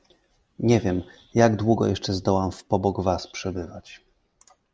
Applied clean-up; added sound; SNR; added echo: none; none; none; none.